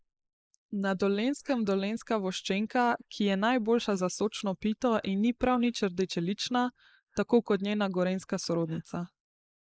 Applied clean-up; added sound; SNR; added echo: neural mask model Resemble Enhance denoiser.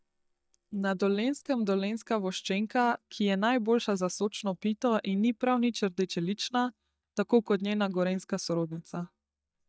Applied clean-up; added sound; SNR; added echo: neural mask model DeepFilterNet 3.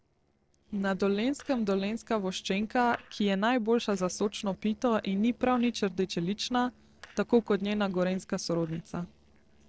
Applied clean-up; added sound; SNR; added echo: neural separator model SepFormer DNS4.